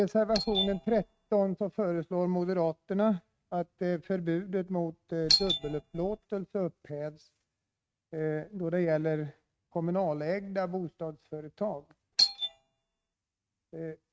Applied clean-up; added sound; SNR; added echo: neural mask model RNNoise.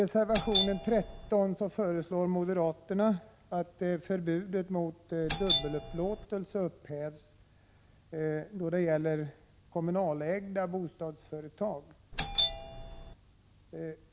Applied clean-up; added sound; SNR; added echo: none; Doorbell; -4 dB; none.